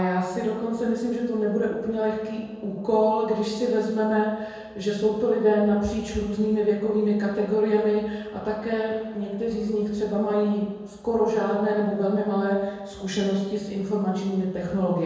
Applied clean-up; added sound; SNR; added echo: none; none; none; reverberation time 1.2 s.